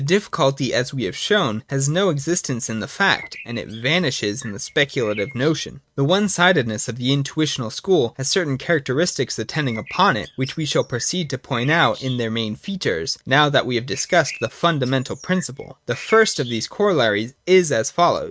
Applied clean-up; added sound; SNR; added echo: neural mask model RNNoise.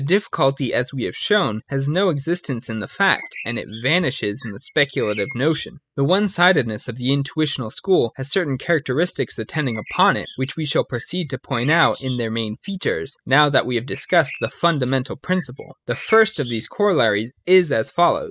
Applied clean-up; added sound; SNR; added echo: classical method spectral subtraction.